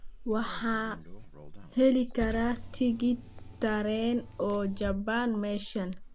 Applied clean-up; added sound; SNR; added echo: none; Car; 10 dB; none.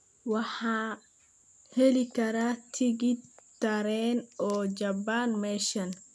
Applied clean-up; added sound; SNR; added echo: none; none; none; none.